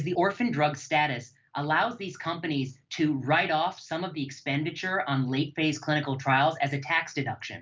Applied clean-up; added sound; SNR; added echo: none; none; none; none.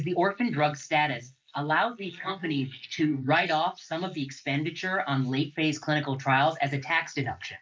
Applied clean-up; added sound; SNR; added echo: neural mask model Resemble Enhance denoiser.